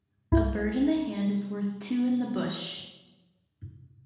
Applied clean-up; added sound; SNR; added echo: none; Bowed string instrument; 1 dB; reverberation time 1.0 s.